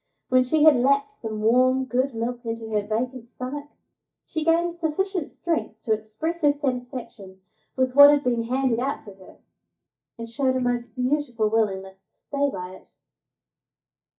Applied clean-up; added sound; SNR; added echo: neural mask model DeepFilterNet 3.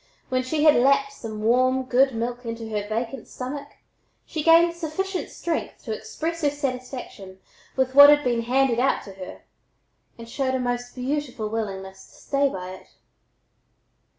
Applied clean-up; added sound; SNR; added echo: none; none; none; none.